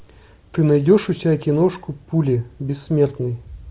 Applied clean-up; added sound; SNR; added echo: none; none; none; none.